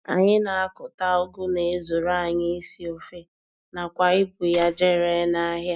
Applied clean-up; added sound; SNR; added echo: none; Tap; 6 dB; none.